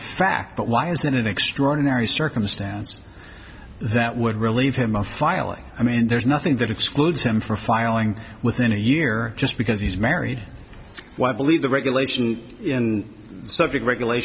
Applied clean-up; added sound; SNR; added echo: none; none; none; none.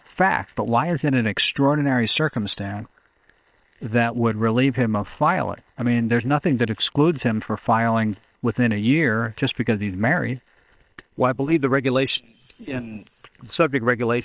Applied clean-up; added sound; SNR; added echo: neural separator model SepFormer WHAM!.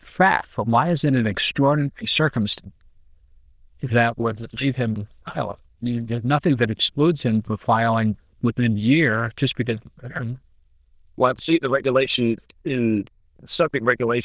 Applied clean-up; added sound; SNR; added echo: neural diffusion model UNIVERSE++.